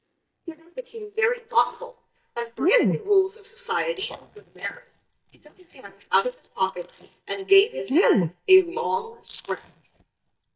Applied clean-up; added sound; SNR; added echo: neural mask model DeepFilterNet 3.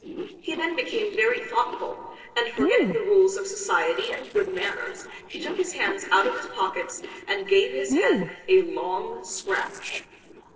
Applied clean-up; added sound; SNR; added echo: neural separator model SepFormer DNS4.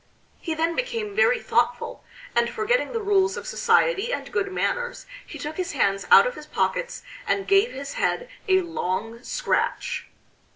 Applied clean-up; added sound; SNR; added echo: none; none; none; none.